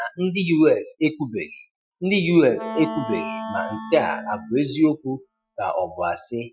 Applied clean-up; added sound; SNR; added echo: classical method Wiener filter.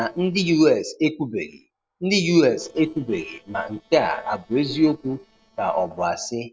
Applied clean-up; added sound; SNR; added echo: neural separator model SepFormer DNS4.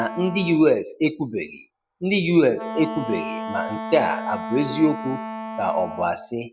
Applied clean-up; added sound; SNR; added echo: none; Wind instrument, woodwind instrument; 10 dB; none.